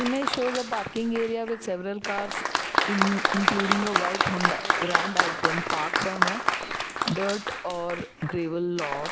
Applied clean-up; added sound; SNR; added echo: none; Applause; -2 dB; none.